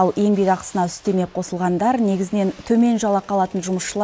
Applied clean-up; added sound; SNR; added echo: none; none; none; none.